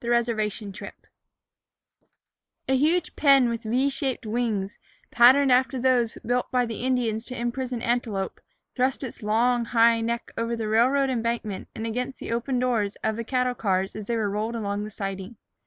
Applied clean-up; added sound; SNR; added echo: neural mask model Resemble Enhance denoiser.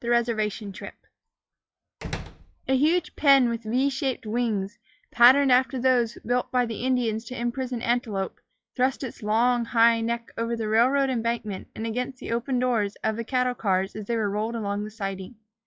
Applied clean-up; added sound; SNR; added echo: classical method log-MMSE.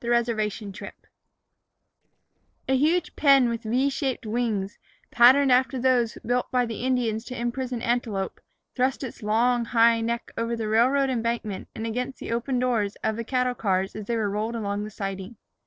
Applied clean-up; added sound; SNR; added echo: neural separator model SepFormer DNS4.